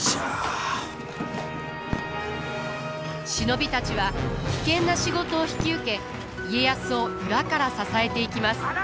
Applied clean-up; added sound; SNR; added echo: none; Fireworks; 15 dB; none.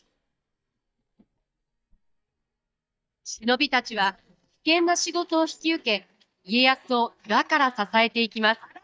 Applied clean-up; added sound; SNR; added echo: neural mask model DeepFilterNet 3.